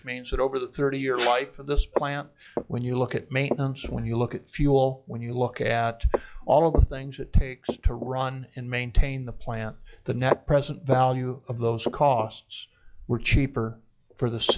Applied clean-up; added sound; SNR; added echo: classical method log-MMSE.